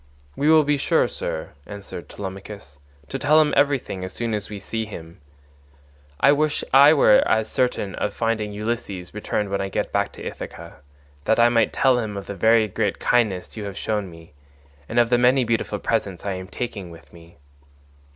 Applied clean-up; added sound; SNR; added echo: none; none; none; none.